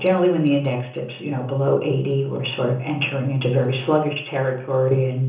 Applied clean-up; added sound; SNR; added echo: none; none; none; reverberation time 0.6 s.